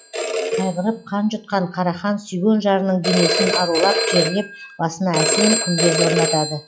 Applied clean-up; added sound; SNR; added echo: classical method log-MMSE.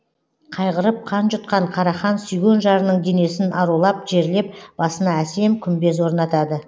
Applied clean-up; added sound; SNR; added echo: none; none; none; none.